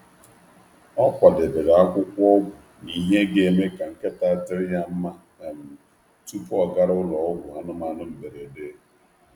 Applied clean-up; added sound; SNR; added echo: none; none; none; none.